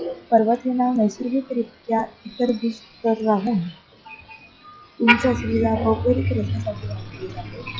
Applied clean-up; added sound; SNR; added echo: classical method log-MMSE.